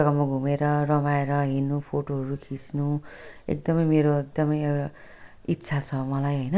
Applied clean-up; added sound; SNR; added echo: none; none; none; none.